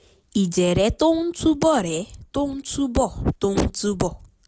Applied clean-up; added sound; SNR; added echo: none; none; none; none.